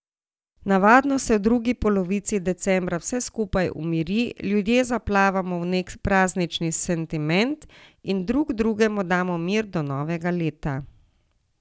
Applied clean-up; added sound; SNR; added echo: none; none; none; none.